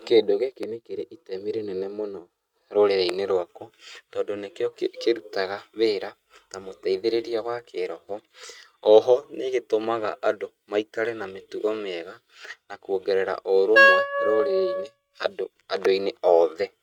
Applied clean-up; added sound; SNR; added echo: neural mask model RNNoise.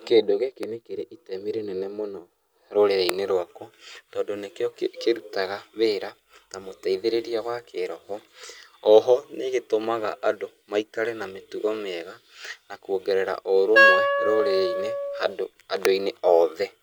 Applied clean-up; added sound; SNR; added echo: none; Wind instrument, woodwind instrument; -3 dB; none.